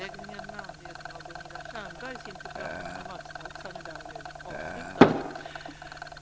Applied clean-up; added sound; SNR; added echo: none; Rattle + Burping, eructation; 10 dB; none.